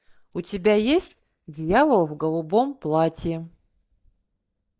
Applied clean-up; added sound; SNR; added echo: neural mask model DeepFilterNet 3.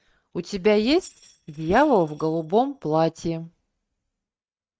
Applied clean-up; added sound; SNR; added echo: neural mask model RNNoise.